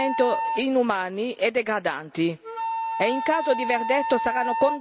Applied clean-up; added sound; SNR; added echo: none; Wind instrument, woodwind instrument; 5 dB; none.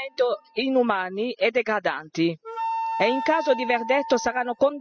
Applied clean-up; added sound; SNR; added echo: classical method spectral subtraction.